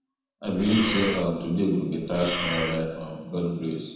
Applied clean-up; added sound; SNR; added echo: none; Breathing; 4 dB; reverberation time 1.0 s.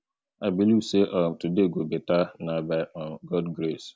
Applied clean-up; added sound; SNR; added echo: none; none; none; none.